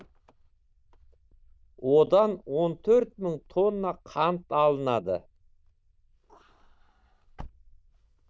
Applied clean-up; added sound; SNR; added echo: neural diffusion model UNIVERSE++.